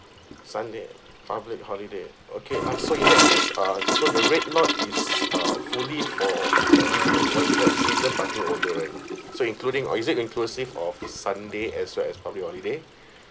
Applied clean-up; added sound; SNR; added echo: none; Toilet flush / Gurgling; -3 dB; none.